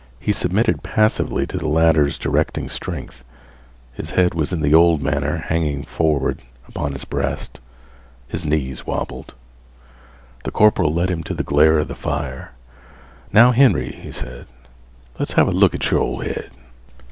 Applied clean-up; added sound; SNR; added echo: none; none; none; none.